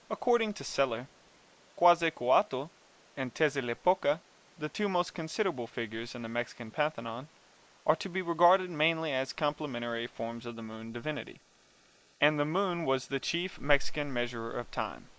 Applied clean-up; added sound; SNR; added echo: neural mask model Resemble Enhance denoiser.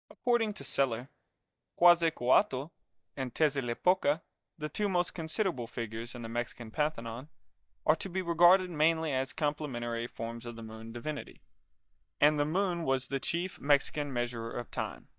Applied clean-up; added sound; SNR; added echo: neural mask model DeepFilterNet 3.